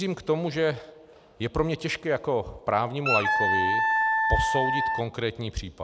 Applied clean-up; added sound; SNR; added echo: none; Wind instrument, woodwind instrument; -4 dB; none.